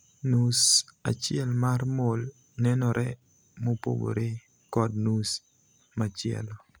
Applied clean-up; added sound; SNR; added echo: none; none; none; none.